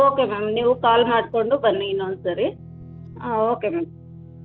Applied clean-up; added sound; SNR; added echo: none; Guitar; 18 dB; none.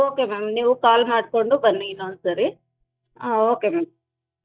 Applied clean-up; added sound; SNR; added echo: neural mask model DeepFilterNet 3.